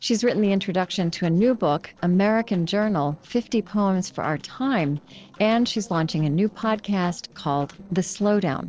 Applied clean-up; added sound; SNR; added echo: neural separator model SepFormer DNS4.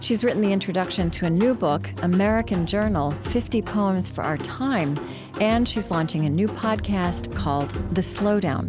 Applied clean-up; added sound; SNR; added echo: none; none; none; none.